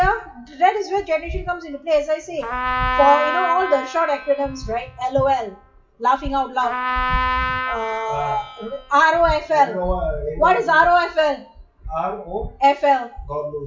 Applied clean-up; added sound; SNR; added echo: classical method WPE with log-MMSE.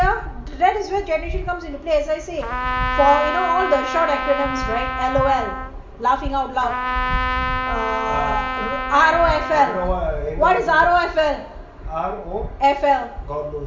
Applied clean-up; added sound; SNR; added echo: none; Trumpet; 5 dB; reverberation time 1.6 s.